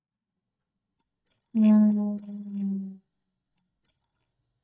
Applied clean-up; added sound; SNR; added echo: neural mask model DeepFilterNet 3.